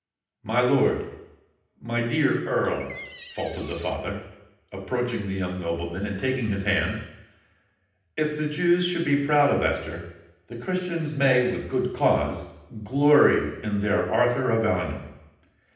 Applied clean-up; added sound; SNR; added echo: none; Door; 12 dB; reverberation time 0.9 s.